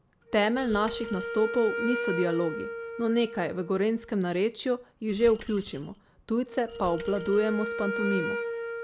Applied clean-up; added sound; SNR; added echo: none; Coin (dropping) + Wind instrument, woodwind instrument; 7 dB; none.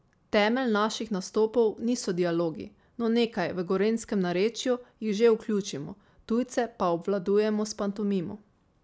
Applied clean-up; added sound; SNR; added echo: none; none; none; none.